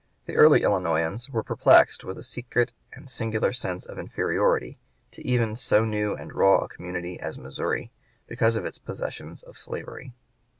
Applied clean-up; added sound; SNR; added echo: none; none; none; none.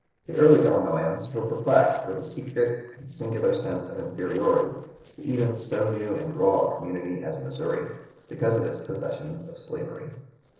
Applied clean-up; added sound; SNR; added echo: neural separator model SepFormer DNS4.